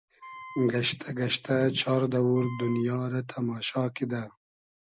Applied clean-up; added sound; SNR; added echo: none; Wind instrument, woodwind instrument; 17 dB; none.